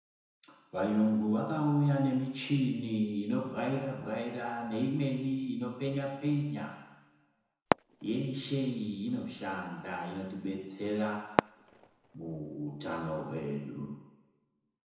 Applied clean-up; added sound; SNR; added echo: none; Fireworks; 5 dB; reverberation time 1.0 s.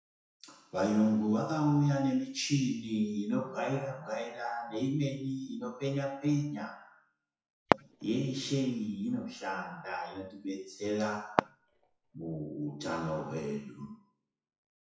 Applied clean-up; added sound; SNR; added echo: classical method WPE with log-MMSE.